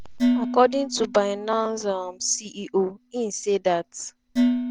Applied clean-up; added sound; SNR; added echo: none; Dishes, pots, and pans; 3 dB; none.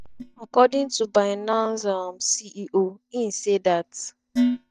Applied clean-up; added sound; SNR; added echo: neural mask model DeepFilterNet 3.